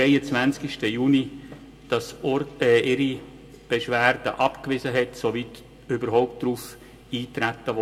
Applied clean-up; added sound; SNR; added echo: none; none; none; reverberation time 1.4 s.